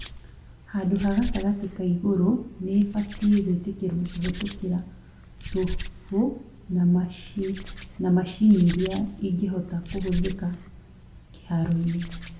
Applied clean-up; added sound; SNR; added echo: none; Hands; 11 dB; reverberation time 0.5 s.